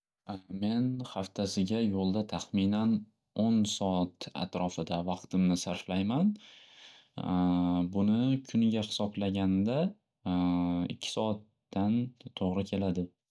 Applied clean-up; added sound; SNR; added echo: none; none; none; none.